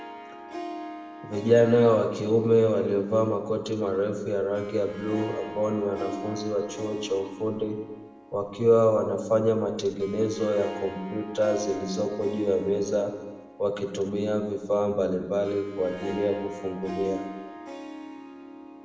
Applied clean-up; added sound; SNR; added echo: none; Harp; 15 dB; reverberation time 1.0 s.